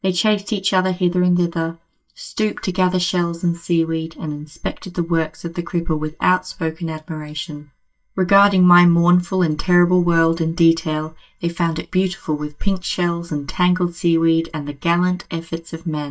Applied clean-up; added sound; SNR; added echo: neural mask model DeepFilterNet 3.